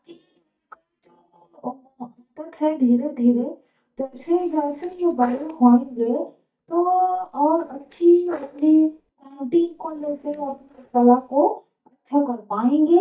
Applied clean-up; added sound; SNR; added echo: neural mask model DeepFilterNet 3.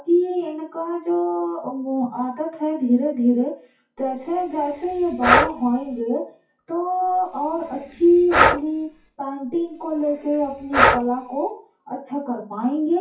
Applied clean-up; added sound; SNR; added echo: classical method WPE with log-MMSE.